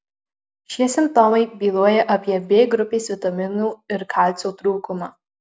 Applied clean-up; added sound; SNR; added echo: none; none; none; none.